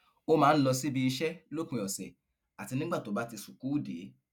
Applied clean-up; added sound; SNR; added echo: none; none; none; none.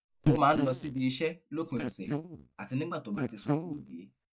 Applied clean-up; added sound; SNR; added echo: neural mask model DeepFilterNet 3.